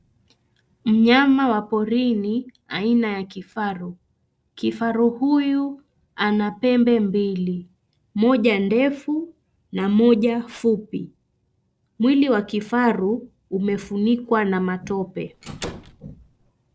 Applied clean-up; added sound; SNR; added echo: neural separator model SepFormer DNS4.